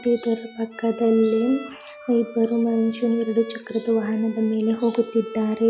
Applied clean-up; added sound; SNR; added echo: none; Bowed string instrument; 20 dB; none.